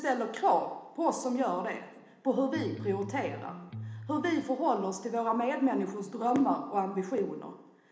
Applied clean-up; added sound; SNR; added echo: none; Electric guitar; 11 dB; reverberation time 1.0 s.